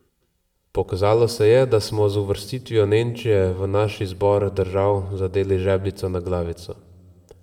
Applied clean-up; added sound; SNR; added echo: none; none; none; reverberation time 0.7 s.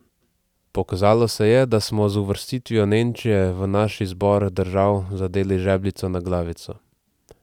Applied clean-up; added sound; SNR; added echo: none; none; none; none.